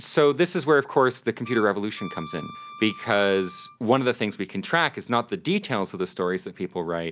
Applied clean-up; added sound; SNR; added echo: none; Wind instrument, woodwind instrument; 18 dB; none.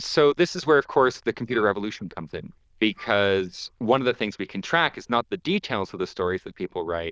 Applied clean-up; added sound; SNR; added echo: neural diffusion model UNIVERSE++.